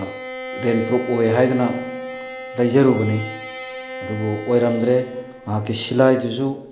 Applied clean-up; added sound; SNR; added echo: none; Bowed string instrument; 13 dB; none.